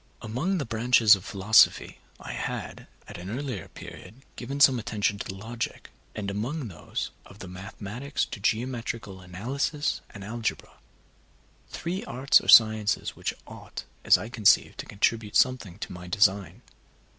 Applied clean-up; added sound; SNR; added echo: none; none; none; none.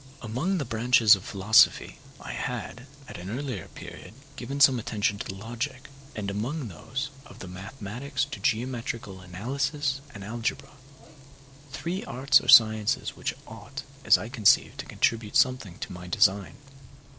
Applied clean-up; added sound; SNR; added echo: none; Frying (food); 19 dB; none.